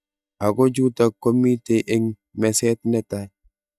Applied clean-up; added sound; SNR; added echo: neural mask model DeepFilterNet 3.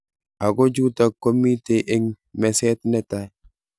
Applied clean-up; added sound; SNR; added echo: none; none; none; none.